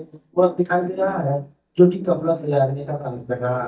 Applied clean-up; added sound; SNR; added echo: neural mask model DeepFilterNet 3.